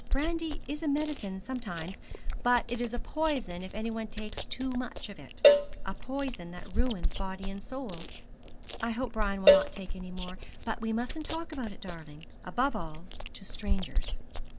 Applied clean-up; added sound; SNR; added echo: none; Cowbell + Chewing, mastication; -4 dB; none.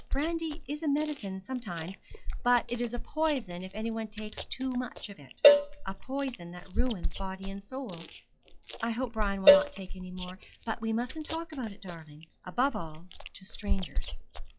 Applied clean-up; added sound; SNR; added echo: classical method log-MMSE.